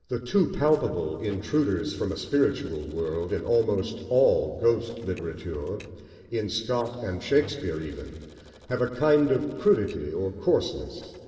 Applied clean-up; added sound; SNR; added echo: neural separator model SepFormer DNS4.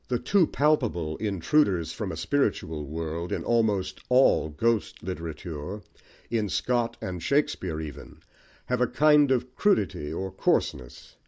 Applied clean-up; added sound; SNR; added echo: none; none; none; none.